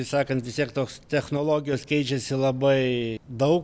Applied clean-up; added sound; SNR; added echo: none; none; none; none.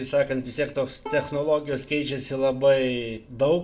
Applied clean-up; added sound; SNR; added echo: none; Bowed string instrument; 20 dB; reverberation time 0.4 s.